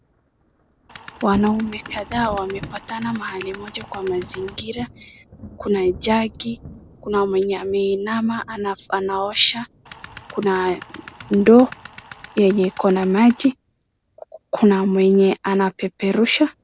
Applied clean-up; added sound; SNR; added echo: none; Thunder + Tools; 19 dB; none.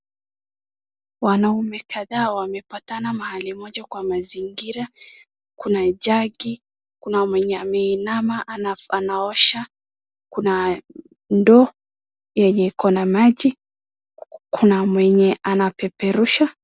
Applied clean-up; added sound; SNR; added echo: none; none; none; none.